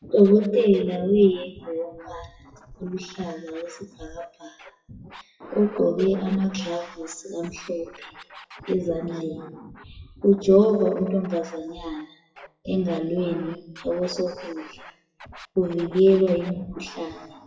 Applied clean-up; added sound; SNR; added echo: classical method WPE with log-MMSE.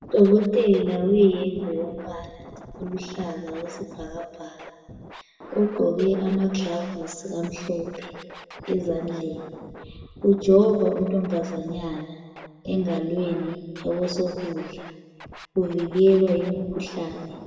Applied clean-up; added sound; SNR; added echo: none; Scratching (performance technique); 18 dB; reverberation time 1.6 s.